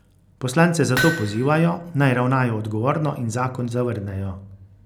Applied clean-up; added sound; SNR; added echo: none; Hammer; 8 dB; none.